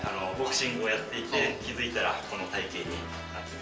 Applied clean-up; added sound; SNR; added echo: none; none; none; none.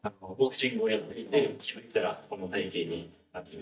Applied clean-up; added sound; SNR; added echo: neural mask model DeepFilterNet 3.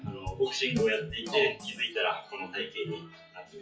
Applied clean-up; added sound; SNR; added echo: classical method WPE with log-MMSE.